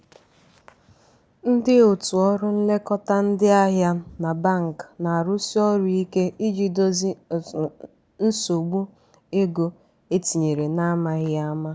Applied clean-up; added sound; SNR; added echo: none; none; none; none.